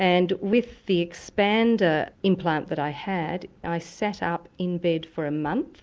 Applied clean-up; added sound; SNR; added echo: none; none; none; none.